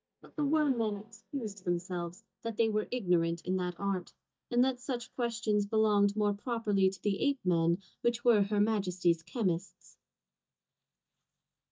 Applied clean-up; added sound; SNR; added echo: neural mask model DeepFilterNet 3.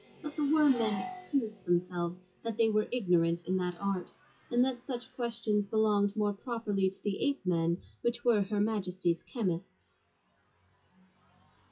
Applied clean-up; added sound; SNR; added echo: classical method WPE with log-MMSE.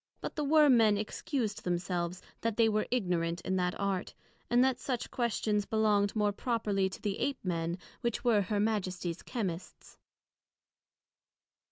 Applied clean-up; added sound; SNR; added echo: none; none; none; none.